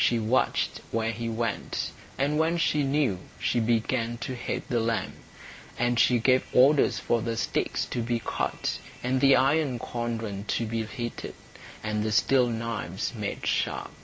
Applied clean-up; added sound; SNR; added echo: none; none; none; none.